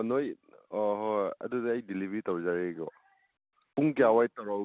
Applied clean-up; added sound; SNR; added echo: none; none; none; none.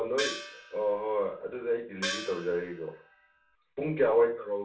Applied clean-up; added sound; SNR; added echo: none; Gong; 9 dB; reverberation time 0.3 s.